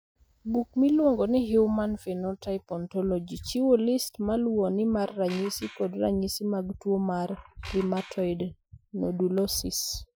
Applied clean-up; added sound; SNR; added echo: classical method Wiener filter.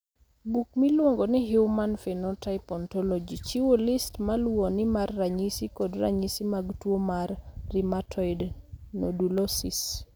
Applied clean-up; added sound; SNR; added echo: none; none; none; none.